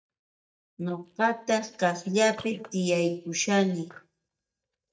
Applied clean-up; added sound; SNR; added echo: neural mask model DeepFilterNet 3.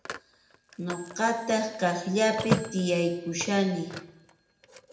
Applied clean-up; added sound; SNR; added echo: none; Telephone; 8 dB; reverberation time 0.8 s.